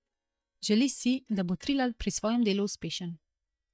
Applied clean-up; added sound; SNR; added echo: neural mask model DeepFilterNet 3.